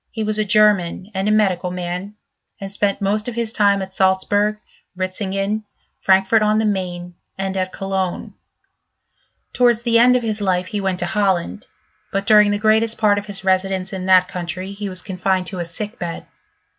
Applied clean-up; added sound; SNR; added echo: none; none; none; none.